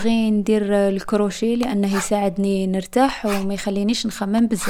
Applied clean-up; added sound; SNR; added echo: none; Writing; 13 dB; none.